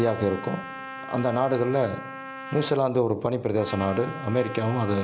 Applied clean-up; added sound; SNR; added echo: none; Trumpet; 12 dB; none.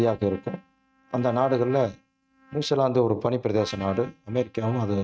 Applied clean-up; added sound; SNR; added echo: neural mask model RNNoise.